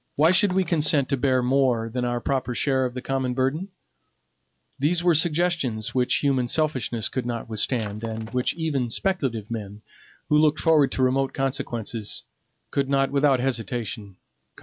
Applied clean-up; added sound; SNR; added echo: none; Shatter; 18 dB; none.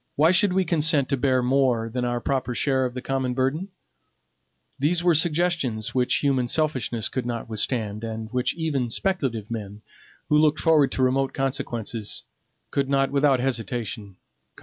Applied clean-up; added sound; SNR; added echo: none; none; none; none.